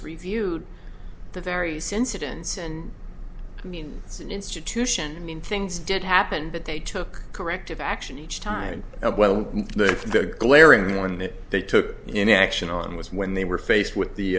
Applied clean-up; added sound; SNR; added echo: none; none; none; none.